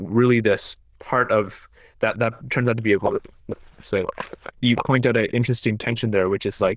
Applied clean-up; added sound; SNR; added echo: neural diffusion model UNIVERSE++.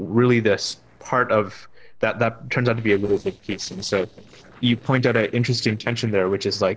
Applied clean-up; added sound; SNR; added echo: neural separator model SepFormer DNS4.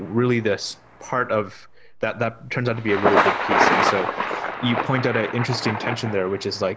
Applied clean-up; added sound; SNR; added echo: none; Thunder; 1 dB; none.